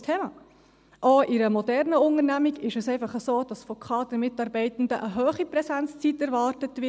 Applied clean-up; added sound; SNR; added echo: none; none; none; none.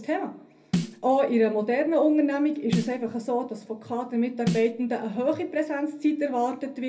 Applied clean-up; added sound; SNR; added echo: none; Snare drum; 7 dB; reverberation time 0.3 s.